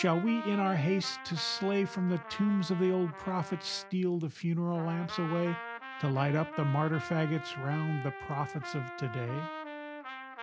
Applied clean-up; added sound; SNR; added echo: none; Trumpet; 11 dB; none.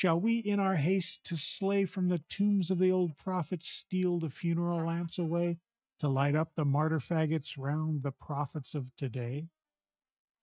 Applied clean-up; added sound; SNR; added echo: neural mask model DeepFilterNet 3.